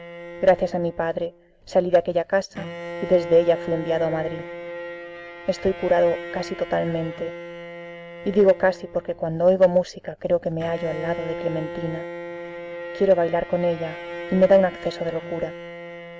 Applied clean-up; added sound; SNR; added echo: none; Bowed string instrument; 12 dB; none.